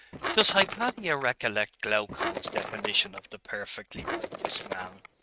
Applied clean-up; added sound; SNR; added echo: neural mask model RNNoise.